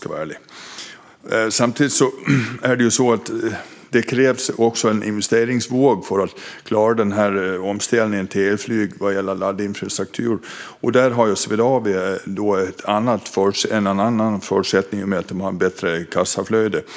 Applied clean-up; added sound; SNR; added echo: none; none; none; none.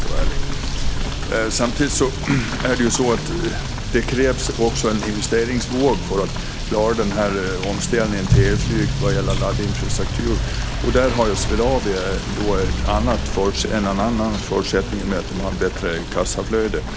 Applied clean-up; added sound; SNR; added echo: none; Motor vehicle (road) / Rain; 1 dB; none.